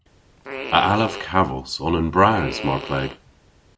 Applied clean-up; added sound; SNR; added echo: none; Fart; 13 dB; none.